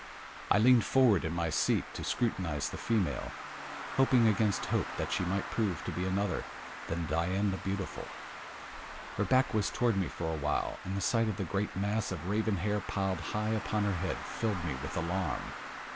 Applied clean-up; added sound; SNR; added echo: none; Traffic noise, roadway noise; 11 dB; none.